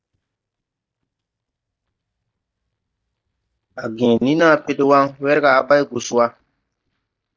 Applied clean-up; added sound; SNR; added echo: neural mask model DeepFilterNet 3.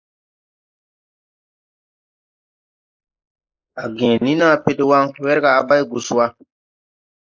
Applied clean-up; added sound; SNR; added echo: neural mask model Resemble Enhance denoiser.